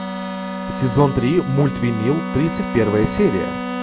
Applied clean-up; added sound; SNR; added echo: none; Wind instrument, woodwind instrument + Bowed string instrument; 6 dB; none.